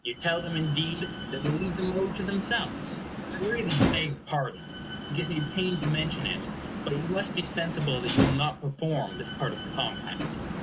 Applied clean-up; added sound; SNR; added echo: none; Slam; 3 dB; none.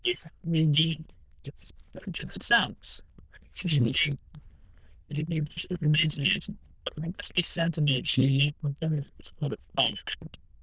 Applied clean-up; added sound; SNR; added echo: neural diffusion model UNIVERSE++.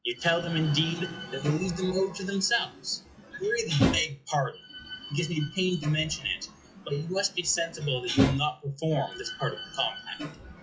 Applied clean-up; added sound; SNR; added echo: classical method log-MMSE.